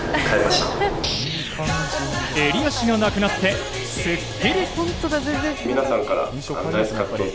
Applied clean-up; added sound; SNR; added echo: none; none; none; none.